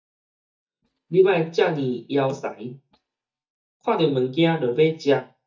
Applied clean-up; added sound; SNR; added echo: neural mask model DeepFilterNet 3.